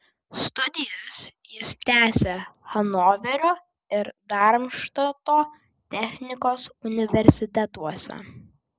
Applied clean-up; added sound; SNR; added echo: none; none; none; none.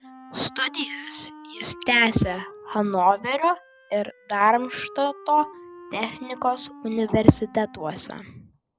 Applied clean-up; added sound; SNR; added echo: none; Wind instrument, woodwind instrument; 20 dB; none.